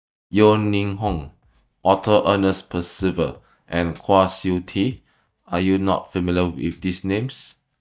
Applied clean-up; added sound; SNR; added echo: neural mask model DeepFilterNet 3.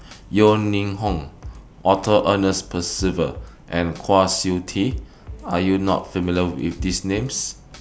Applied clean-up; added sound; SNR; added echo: none; Drum kit; 16 dB; none.